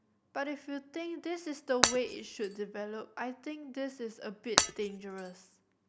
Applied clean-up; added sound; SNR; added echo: none; Shatter; -4 dB; none.